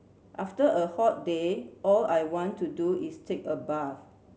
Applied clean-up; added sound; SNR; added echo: none; none; none; none.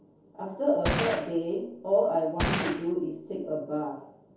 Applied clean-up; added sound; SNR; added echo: none; Gunshot, gunfire; 3 dB; reverberation time 0.6 s.